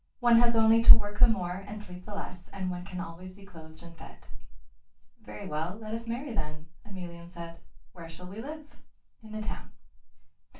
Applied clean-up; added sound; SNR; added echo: none; none; none; reverberation time 0.2 s.